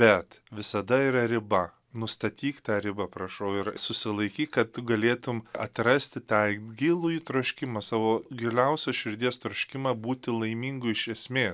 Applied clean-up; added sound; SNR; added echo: none; none; none; none.